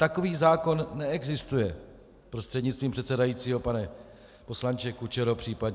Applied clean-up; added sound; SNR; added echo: none; none; none; none.